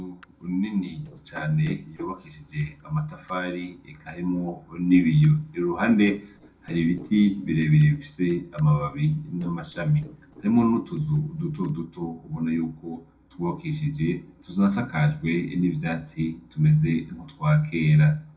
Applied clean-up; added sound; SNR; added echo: neural separator model SepFormer DNS4.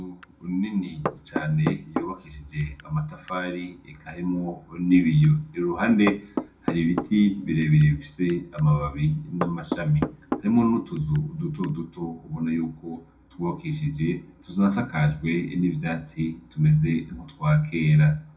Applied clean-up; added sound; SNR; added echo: none; Knock / Wood; 10 dB; reverberation time 0.2 s.